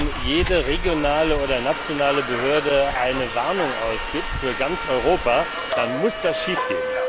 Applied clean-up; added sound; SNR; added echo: none; Subway, metro, underground; 4 dB; none.